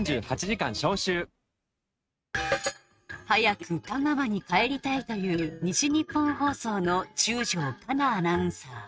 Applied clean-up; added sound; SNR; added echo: neural mask model RNNoise.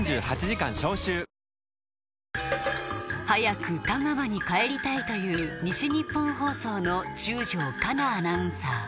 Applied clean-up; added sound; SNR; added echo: none; none; none; none.